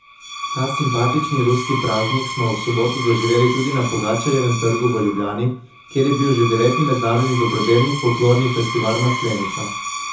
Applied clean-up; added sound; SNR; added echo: none; Screech; 7 dB; reverberation time 0.5 s.